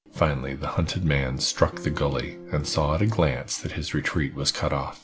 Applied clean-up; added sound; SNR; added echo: none; Electric guitar / Strum; 15 dB; none.